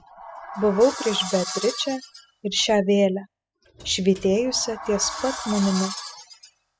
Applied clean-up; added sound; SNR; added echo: classical method spectral subtraction.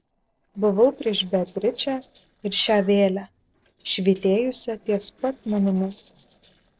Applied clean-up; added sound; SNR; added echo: neural separator model SepFormer DNS4.